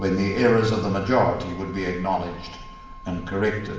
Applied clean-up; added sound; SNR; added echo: none; Wind instrument, woodwind instrument; 20 dB; reverberation time 0.7 s.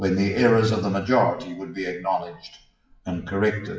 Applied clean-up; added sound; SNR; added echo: classical method WPE with log-MMSE.